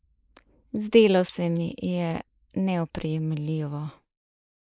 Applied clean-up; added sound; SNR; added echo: neural mask model Resemble Enhance denoiser.